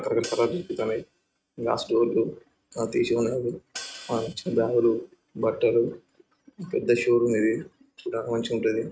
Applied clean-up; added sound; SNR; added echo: neural mask model RNNoise.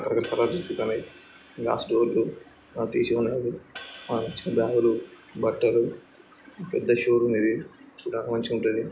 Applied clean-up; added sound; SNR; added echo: none; Hi-hat; 20 dB; none.